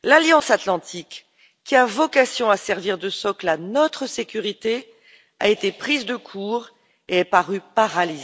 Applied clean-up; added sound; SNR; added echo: none; none; none; none.